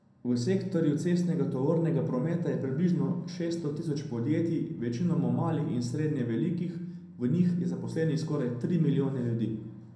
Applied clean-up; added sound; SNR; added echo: none; none; none; reverberation time 0.6 s.